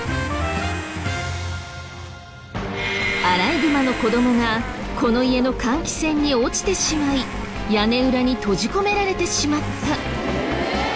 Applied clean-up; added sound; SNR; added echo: none; Domestic sounds, home sounds; 15 dB; none.